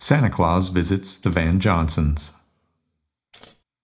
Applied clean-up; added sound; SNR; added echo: none; Scissors; 19 dB; reverberation time 0.4 s.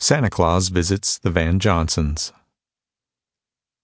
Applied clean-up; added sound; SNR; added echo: none; none; none; none.